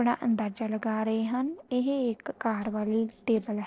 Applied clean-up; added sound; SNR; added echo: neural separator model SepFormer DNS4.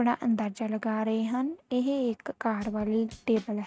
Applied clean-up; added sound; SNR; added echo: neural mask model RNNoise.